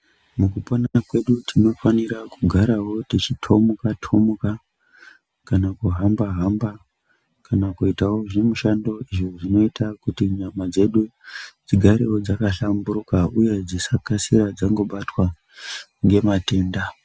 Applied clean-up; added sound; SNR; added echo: none; none; none; none.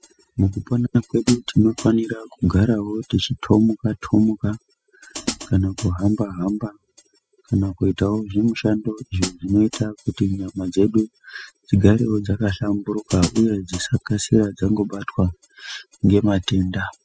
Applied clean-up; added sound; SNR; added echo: classical method spectral subtraction.